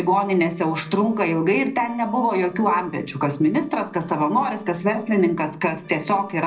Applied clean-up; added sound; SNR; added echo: neural separator model SepFormer DNS4.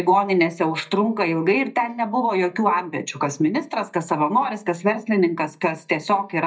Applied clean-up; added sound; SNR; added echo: neural mask model DeepFilterNet 3.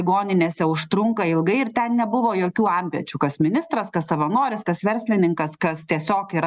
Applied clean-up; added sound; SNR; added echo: none; none; none; none.